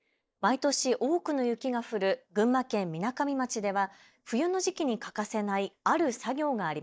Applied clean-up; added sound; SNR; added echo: neural mask model DeepFilterNet 3.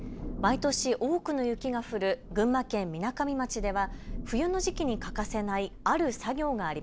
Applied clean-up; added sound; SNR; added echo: none; Thunder; 10 dB; none.